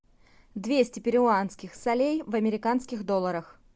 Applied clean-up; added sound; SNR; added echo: none; none; none; none.